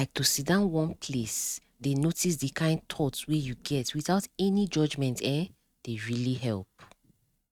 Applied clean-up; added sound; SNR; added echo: neural mask model RNNoise.